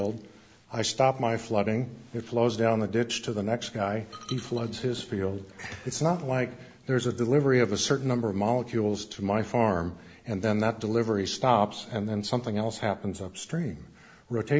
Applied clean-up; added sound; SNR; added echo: none; none; none; none.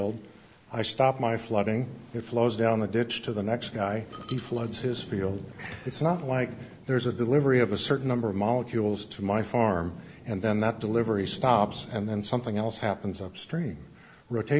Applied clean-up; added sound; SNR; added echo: none; Thunder / Rain; 19 dB; none.